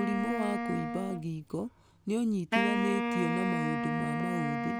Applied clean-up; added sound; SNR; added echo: none; Wind instrument, woodwind instrument; 0 dB; none.